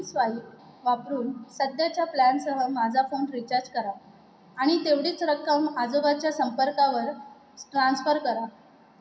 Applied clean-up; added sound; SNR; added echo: none; none; none; reverberation time 0.3 s.